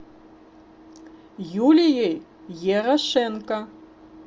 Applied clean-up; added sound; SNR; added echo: none; none; none; none.